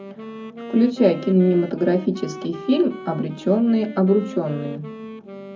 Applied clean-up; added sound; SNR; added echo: none; Wind instrument, woodwind instrument; 15 dB; reverberation time 0.3 s.